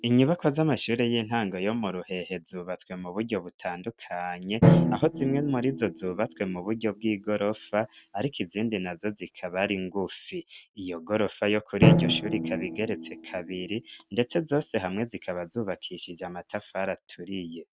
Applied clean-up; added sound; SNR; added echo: neural mask model RNNoise.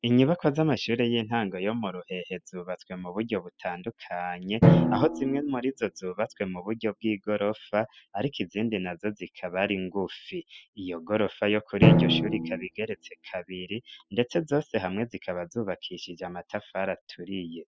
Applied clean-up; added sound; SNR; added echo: classical method spectral subtraction.